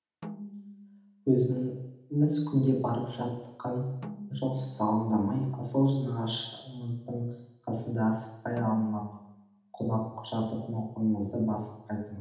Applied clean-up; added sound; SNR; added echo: none; Snare drum; 17 dB; reverberation time 0.8 s.